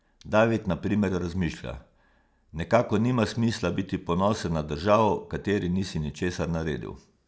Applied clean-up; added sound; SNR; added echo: none; none; none; none.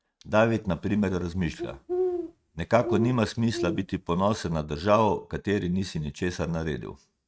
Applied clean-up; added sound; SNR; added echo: neural mask model RNNoise.